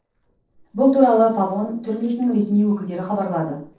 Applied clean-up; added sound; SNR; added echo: neural separator model SepFormer DNS4.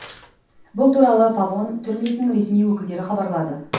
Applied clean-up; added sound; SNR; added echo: none; Gunshot, gunfire; 19 dB; reverberation time 0.7 s.